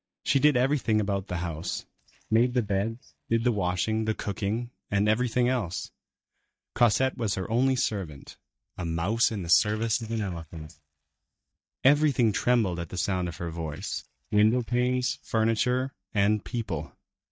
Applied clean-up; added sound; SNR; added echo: neural mask model DeepFilterNet 3.